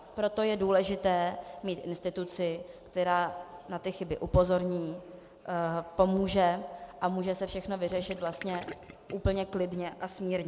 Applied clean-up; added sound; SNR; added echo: none; Gurgling; 17 dB; none.